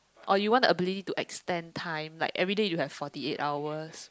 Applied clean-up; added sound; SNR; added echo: neural mask model Resemble Enhance denoiser.